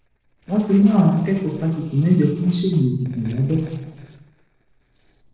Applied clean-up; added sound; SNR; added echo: neural separator model SepFormer DNS4.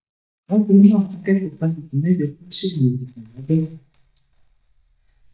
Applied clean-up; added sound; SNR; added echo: neural mask model DeepFilterNet 3.